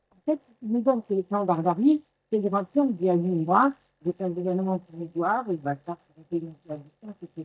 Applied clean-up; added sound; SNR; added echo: neural mask model DeepFilterNet 3.